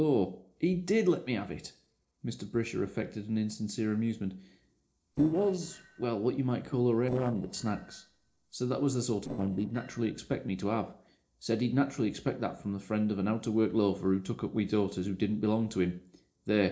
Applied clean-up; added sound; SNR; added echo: neural separator model SepFormer DNS4.